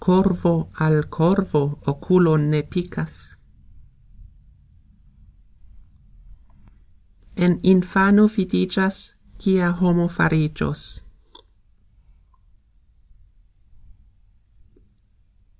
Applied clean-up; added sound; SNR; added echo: none; none; none; none.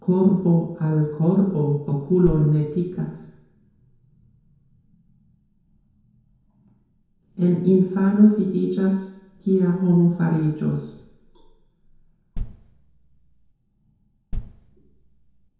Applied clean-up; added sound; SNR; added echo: none; Bass drum; 11 dB; reverberation time 1.0 s.